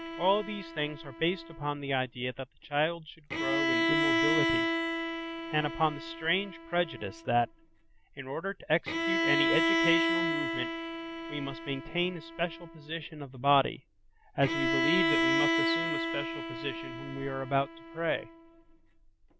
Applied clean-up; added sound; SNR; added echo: none; Bowed string instrument; -1 dB; none.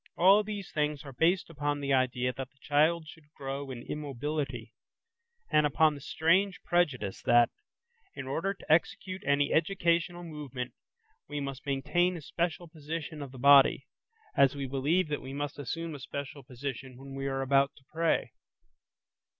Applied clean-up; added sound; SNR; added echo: none; none; none; none.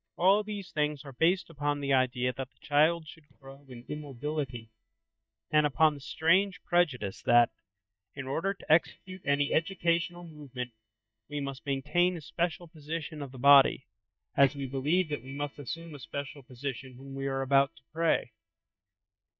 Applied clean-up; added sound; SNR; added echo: neural mask model DeepFilterNet 3.